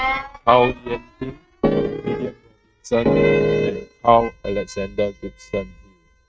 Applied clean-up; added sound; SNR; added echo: neural mask model RNNoise.